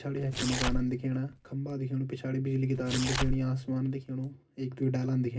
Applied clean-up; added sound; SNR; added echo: none; Tearing; 4 dB; reverberation time 0.4 s.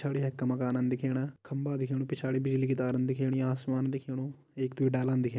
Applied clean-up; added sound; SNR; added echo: none; none; none; none.